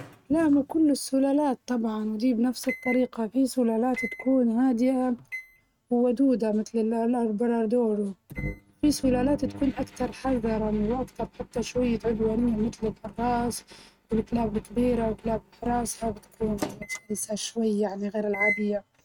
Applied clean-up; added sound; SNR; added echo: neural mask model RNNoise.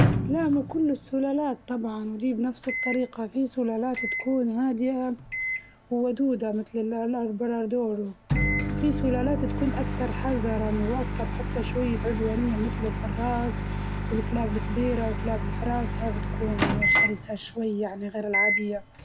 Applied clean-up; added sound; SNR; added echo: none; Microwave oven; 1 dB; none.